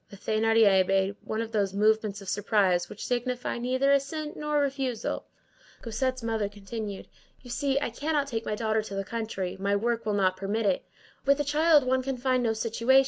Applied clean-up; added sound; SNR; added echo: none; none; none; none.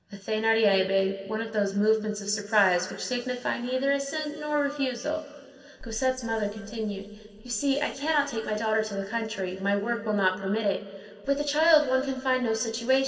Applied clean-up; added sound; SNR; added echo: none; none; none; reverberation time 2.5 s.